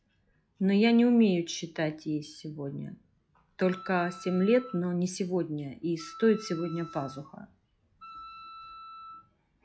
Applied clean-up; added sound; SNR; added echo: classical method log-MMSE.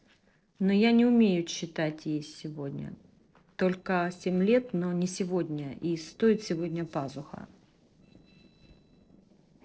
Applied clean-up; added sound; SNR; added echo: neural separator model SepFormer DNS4.